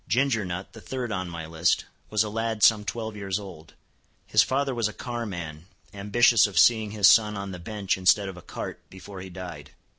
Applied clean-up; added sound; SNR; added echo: none; none; none; none.